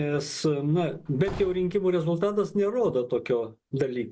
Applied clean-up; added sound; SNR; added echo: none; Slam / Wood; 18 dB; none.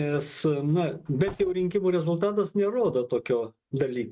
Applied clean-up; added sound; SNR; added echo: neural mask model RNNoise.